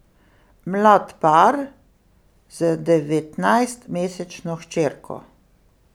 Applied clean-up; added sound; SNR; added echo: none; none; none; none.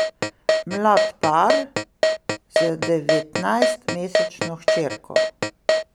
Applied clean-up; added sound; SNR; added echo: none; Keyboard (musical); -2 dB; none.